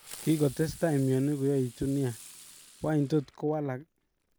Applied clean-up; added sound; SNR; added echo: none; Fireworks; 20 dB; none.